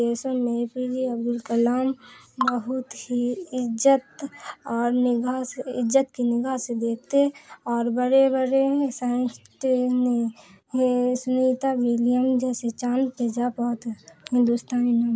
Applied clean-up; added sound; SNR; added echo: none; none; none; none.